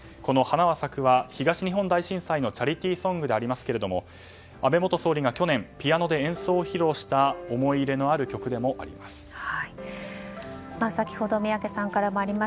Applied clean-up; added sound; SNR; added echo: none; none; none; none.